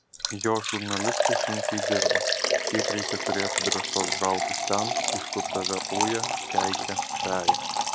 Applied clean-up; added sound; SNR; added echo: none; Liquid; -4 dB; none.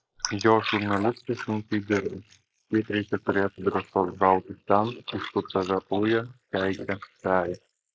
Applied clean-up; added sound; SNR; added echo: neural mask model Resemble Enhance denoiser.